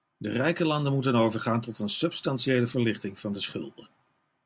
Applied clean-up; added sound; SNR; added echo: none; none; none; none.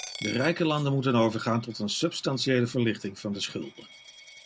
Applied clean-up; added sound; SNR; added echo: none; Coin (dropping); 17 dB; none.